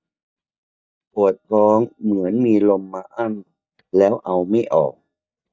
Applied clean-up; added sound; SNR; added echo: neural mask model DeepFilterNet 3.